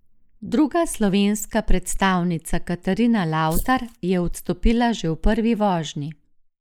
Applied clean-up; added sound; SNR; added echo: neural mask model Resemble Enhance denoiser.